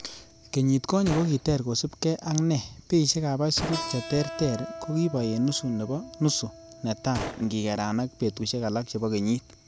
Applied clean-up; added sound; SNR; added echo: none; Keyboard (musical) + Gunshot, gunfire; 14 dB; none.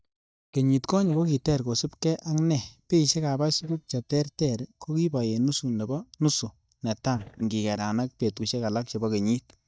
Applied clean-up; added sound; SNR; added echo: neural mask model DeepFilterNet 3.